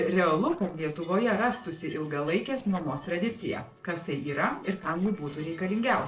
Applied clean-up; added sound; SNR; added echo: neural separator model SepFormer DNS4.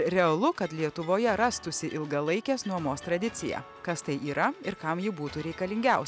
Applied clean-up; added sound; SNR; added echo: none; none; none; none.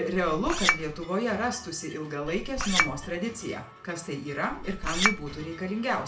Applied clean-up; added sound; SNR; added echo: none; Chink, clink; -1 dB; reverberation time 0.4 s.